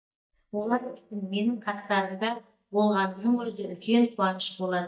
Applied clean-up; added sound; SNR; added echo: neural mask model DeepFilterNet 3.